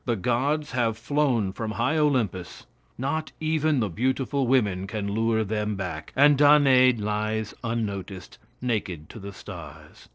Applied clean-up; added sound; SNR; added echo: neural separator model SepFormer DNS4.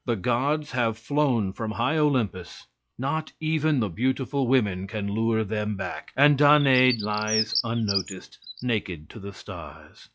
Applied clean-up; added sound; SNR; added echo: classical method log-MMSE.